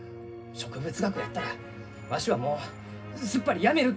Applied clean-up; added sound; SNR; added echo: none; Motor vehicle (road); 16 dB; reverberation time 0.4 s.